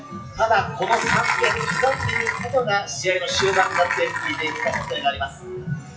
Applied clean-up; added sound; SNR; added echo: classical method WPE with log-MMSE.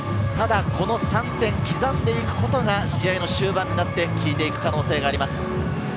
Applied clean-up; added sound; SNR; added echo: none; none; none; none.